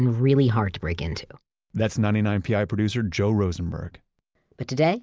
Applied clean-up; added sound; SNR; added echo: none; none; none; none.